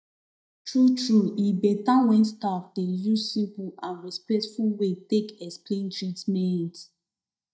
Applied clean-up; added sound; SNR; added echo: neural mask model DeepFilterNet 3.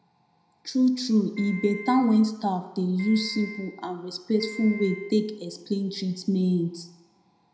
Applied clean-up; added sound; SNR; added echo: none; Piano; 16 dB; reverberation time 0.8 s.